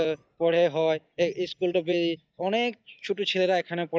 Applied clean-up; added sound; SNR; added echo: neural mask model DeepFilterNet 3.